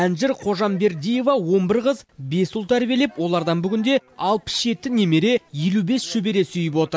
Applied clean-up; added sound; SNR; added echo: none; none; none; none.